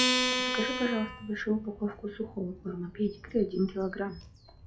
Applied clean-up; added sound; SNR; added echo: classical method log-MMSE.